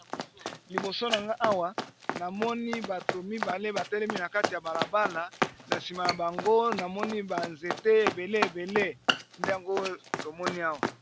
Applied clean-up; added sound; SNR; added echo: none; Run; 4 dB; none.